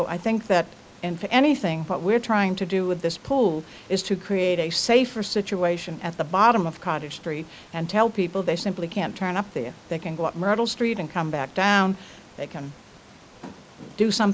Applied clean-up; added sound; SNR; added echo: none; none; none; none.